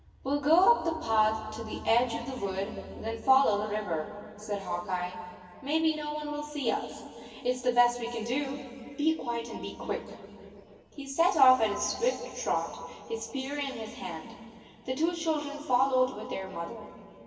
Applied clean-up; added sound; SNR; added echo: none; none; none; reverberation time 2.5 s.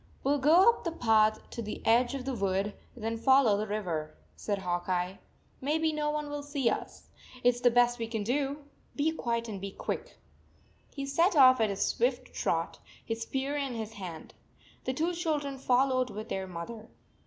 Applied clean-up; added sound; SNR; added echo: none; none; none; none.